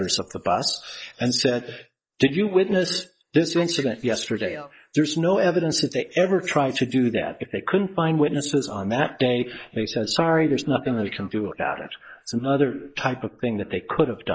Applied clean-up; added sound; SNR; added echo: neural mask model Resemble Enhance denoiser.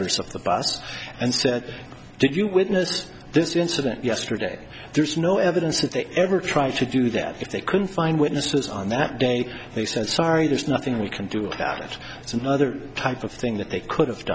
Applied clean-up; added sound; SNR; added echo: none; none; none; none.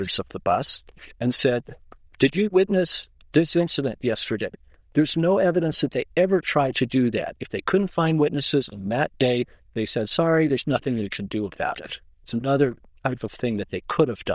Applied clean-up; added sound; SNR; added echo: neural diffusion model UNIVERSE++.